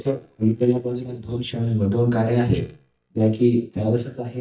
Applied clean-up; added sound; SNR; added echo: neural mask model DeepFilterNet 3.